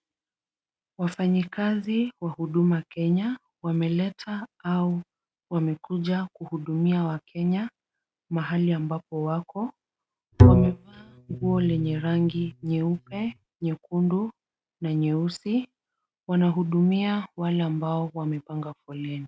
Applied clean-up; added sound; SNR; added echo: neural mask model RNNoise.